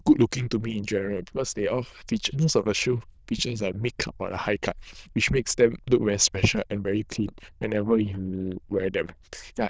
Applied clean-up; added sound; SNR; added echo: neural diffusion model UNIVERSE++.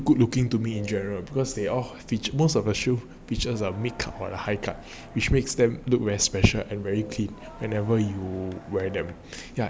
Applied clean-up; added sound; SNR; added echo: none; Crowd + Wind instrument, woodwind instrument; 19 dB; none.